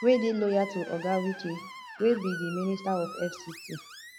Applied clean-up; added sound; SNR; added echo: none; Screech; 13 dB; none.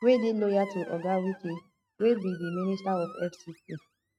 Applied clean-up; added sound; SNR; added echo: neural mask model RNNoise.